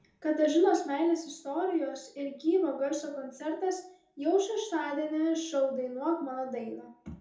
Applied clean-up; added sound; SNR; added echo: none; none; none; reverberation time 0.5 s.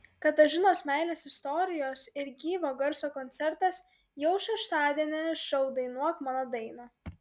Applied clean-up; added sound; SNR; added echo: none; none; none; none.